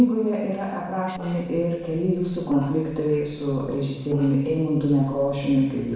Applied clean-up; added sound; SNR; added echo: neural separator model SepFormer DNS4.